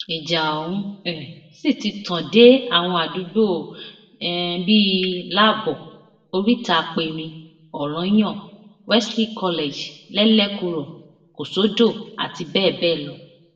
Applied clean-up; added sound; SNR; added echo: none; none; none; reverberation time 0.7 s.